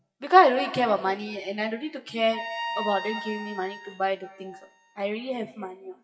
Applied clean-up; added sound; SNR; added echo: classical method WPE with log-MMSE.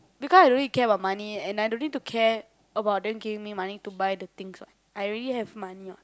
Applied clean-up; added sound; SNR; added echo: none; none; none; none.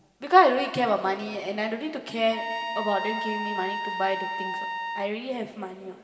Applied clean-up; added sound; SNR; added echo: none; Trumpet; 6 dB; reverberation time 2.2 s.